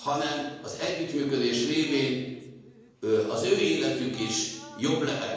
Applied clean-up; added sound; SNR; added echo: none; Drip; 17 dB; reverberation time 1.0 s.